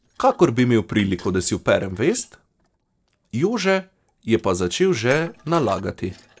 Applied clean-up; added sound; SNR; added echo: neural separator model SepFormer DNS4.